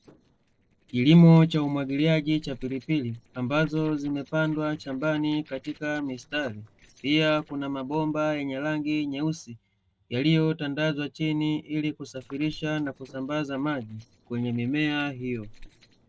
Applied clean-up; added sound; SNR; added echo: neural separator model SepFormer DNS4.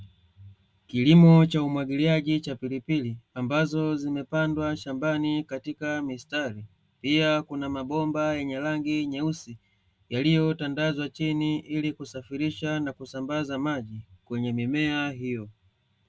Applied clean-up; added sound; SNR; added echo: none; none; none; none.